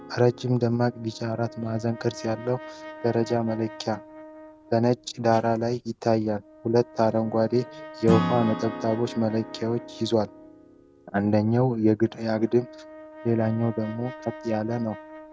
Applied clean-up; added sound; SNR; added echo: none; Acoustic guitar / Strum + Brass instrument; 12 dB; none.